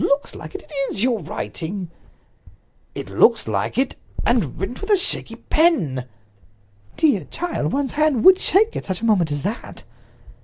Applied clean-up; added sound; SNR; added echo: none; none; none; none.